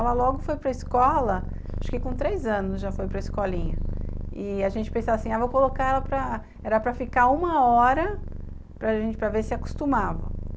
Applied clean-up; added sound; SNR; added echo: none; Purr; 6 dB; none.